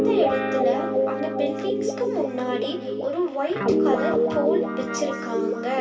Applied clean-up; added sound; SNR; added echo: none; Guitar; -3 dB; reverberation time 2.4 s.